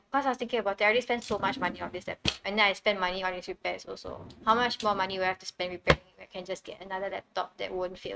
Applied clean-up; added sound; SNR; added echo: neural mask model RNNoise.